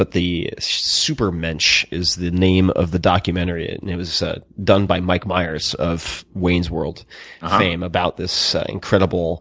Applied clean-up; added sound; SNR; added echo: none; none; none; none.